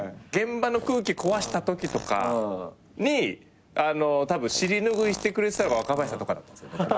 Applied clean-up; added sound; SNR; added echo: none; Fart; 16 dB; none.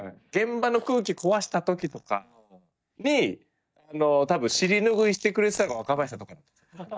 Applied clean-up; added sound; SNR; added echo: neural mask model DeepFilterNet 3.